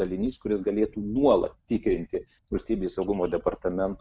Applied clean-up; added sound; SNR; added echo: neural mask model RNNoise.